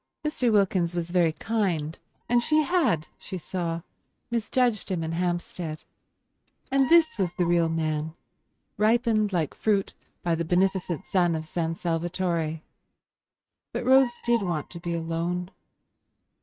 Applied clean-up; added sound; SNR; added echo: neural mask model RNNoise.